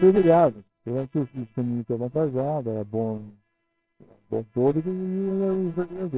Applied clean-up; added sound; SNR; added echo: neural separator model SepFormer WHAMR!.